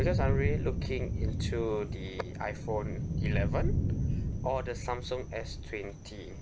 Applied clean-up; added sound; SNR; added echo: none; Thunder; -4 dB; none.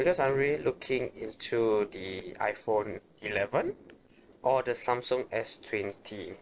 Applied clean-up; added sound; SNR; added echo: neural separator model SepFormer DNS4.